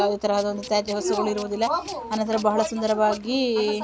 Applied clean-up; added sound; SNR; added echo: none; Tools; 20 dB; none.